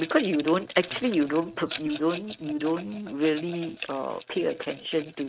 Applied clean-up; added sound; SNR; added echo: neural mask model RNNoise.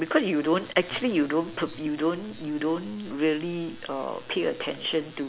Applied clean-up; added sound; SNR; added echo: none; none; none; none.